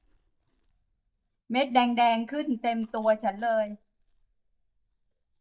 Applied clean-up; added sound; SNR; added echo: neural mask model DeepFilterNet 3.